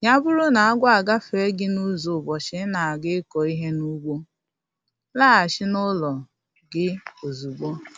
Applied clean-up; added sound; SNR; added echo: none; none; none; none.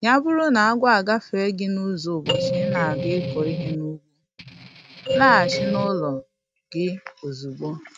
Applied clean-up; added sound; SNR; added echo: neural mask model RNNoise.